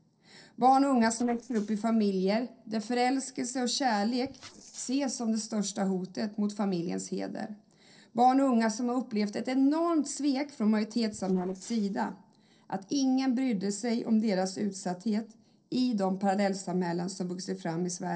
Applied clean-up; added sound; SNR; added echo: neural separator model SepFormer DNS4.